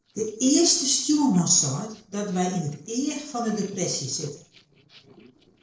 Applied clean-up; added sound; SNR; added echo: neural separator model SepFormer DNS4.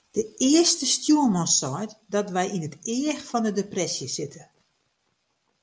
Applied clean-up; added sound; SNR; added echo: none; none; none; none.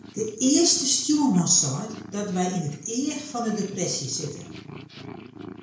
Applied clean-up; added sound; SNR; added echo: none; Purr; 17 dB; reverberation time 0.5 s.